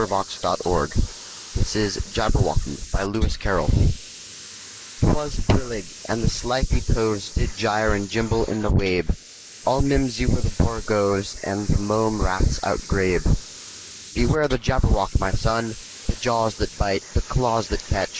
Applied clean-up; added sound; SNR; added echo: neural mask model Resemble Enhance denoiser.